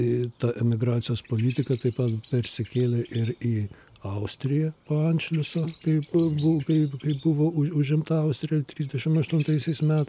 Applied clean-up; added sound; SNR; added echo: none; Bird vocalization, bird call, bird song; 19 dB; none.